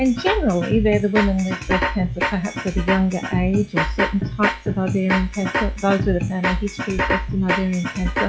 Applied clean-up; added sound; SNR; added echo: classical method log-MMSE.